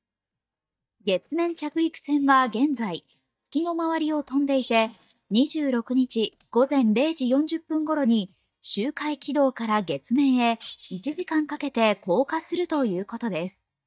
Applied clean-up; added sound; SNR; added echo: neural mask model DeepFilterNet 3.